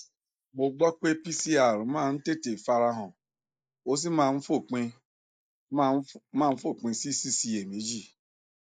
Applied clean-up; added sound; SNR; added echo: neural mask model Resemble Enhance denoiser.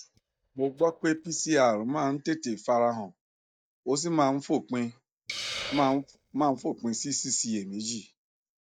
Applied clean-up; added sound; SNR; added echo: neural mask model DeepFilterNet 3.